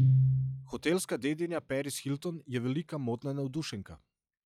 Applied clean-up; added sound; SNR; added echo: classical method log-MMSE.